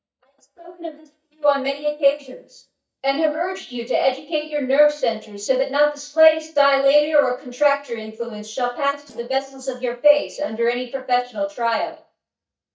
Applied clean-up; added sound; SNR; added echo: neural mask model DeepFilterNet 3.